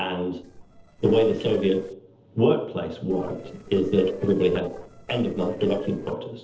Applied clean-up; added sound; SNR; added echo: neural separator model SepFormer DNS4.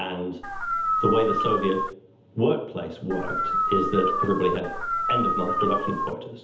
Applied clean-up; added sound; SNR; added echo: none; Dog; -1 dB; reverberation time 0.8 s.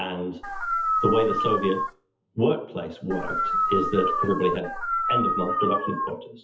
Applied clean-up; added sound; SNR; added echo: classical method WPE with log-MMSE.